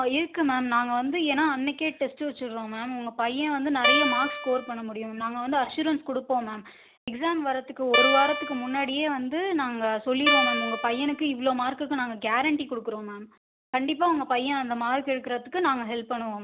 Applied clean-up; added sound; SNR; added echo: none; Guitar; -2 dB; none.